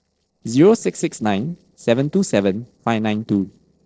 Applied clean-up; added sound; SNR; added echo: neural separator model SepFormer DNS4.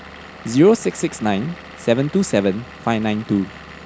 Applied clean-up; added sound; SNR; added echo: none; Engine / Vehicle; 18 dB; none.